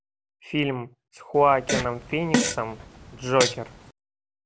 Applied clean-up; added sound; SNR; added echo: none; Fart; 3 dB; none.